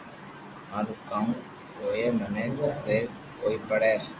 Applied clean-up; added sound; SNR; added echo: none; none; none; none.